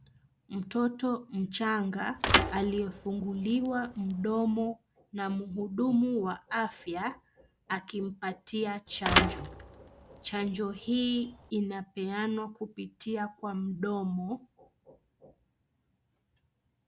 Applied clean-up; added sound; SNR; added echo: none; Thump, thud; -1 dB; none.